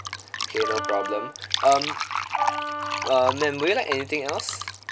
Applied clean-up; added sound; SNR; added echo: none; Wind instrument, woodwind instrument + Fill (with liquid); 3 dB; none.